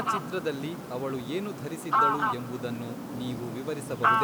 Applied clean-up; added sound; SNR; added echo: none; Fowl; -4 dB; none.